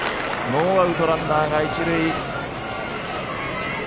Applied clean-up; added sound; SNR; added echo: none; none; none; none.